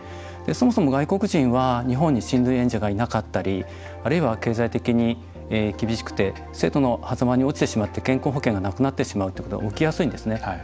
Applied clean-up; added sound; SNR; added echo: none; none; none; none.